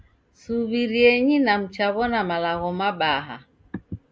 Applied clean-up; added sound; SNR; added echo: none; none; none; none.